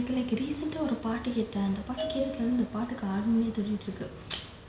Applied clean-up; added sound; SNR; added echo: none; Bell / Percussion; 15 dB; none.